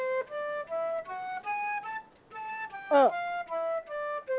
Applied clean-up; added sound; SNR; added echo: none; Wind instrument, woodwind instrument; 0 dB; none.